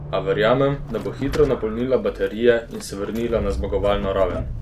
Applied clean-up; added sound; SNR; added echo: none; Squeak / Accelerating, revving, vroom / Vehicle; 9 dB; none.